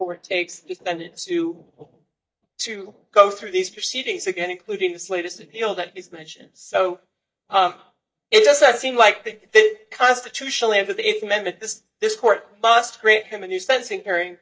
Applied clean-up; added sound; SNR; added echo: neural mask model DeepFilterNet 3.